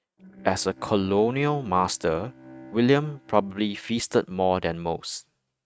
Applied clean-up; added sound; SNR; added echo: neural mask model RNNoise.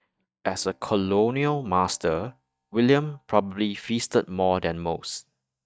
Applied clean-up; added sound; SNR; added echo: neural mask model DeepFilterNet 3.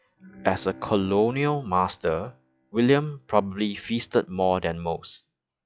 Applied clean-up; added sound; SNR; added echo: classical method log-MMSE.